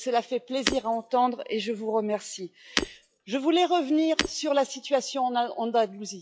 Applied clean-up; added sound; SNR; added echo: classical method log-MMSE.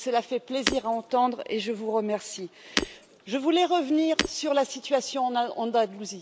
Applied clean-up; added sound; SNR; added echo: none; Shatter; 8 dB; none.